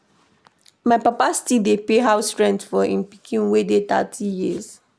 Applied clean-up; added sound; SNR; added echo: none; none; none; none.